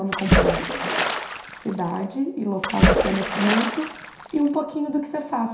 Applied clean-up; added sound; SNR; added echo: none; Splash, splatter; -2 dB; reverberation time 0.7 s.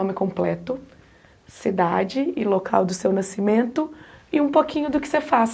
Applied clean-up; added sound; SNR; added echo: none; none; none; none.